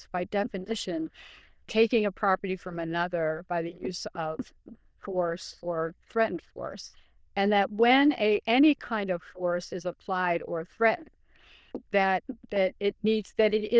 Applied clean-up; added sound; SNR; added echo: neural diffusion model UNIVERSE++.